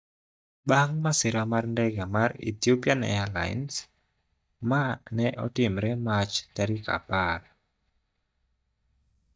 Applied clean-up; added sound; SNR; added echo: neural mask model DeepFilterNet 3.